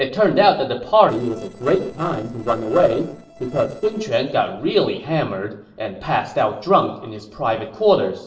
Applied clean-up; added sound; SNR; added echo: neural separator model SepFormer DNS4.